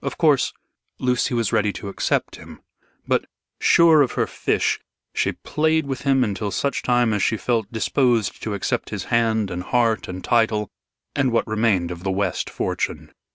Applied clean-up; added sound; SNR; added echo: none; none; none; none.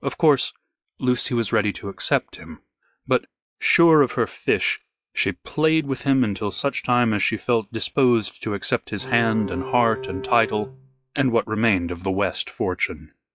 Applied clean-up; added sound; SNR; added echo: classical method log-MMSE.